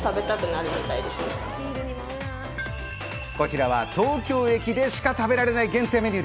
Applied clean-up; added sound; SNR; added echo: none; none; none; none.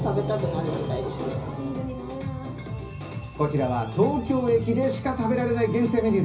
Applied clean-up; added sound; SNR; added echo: none; Keyboard (musical); 14 dB; reverberation time 0.5 s.